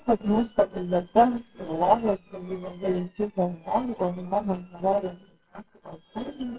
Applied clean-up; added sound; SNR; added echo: neural separator model SepFormer WHAMR!.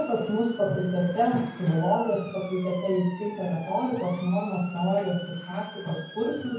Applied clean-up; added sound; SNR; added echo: none; Motor vehicle (road) / Siren; 17 dB; reverberation time 0.9 s.